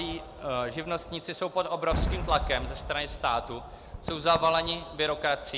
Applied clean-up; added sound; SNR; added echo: none; Cheering / Fireworks; 7 dB; none.